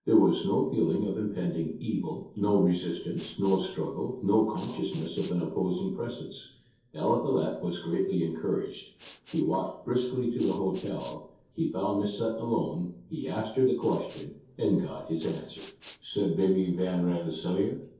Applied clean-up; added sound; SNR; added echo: neural separator model SepFormer DNS4.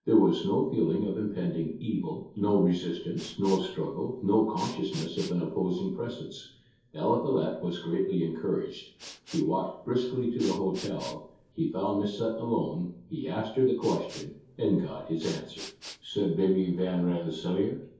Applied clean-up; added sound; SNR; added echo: none; Respiratory sounds; 19 dB; reverberation time 0.6 s.